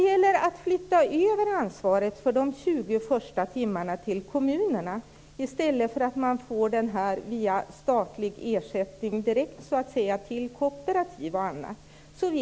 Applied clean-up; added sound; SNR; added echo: none; none; none; none.